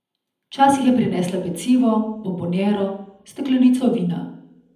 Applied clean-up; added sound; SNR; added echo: none; none; none; reverberation time 0.8 s.